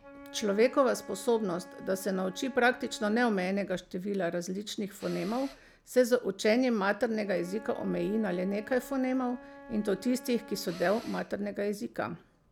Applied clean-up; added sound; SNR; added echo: none; Wind instrument, woodwind instrument + Tools; 20 dB; none.